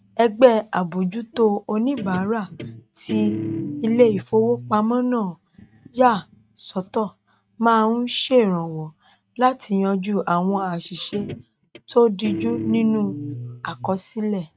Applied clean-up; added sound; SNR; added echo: neural mask model RNNoise.